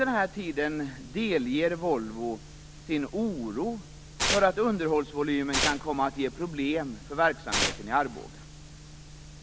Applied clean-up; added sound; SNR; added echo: none; Tearing; 4 dB; none.